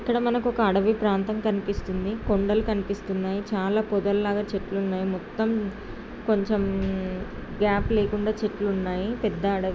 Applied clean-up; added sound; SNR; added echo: none; none; none; none.